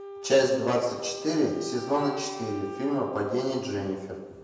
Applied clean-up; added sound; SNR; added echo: none; Wind instrument, woodwind instrument; 11 dB; reverberation time 0.9 s.